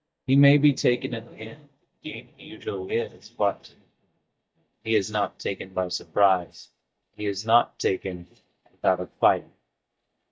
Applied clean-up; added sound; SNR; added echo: neural mask model DeepFilterNet 3.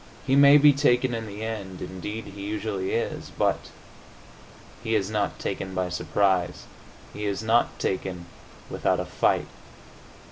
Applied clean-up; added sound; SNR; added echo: none; none; none; none.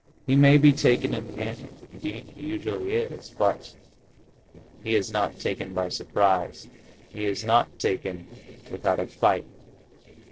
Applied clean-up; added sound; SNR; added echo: neural separator model SepFormer DNS4.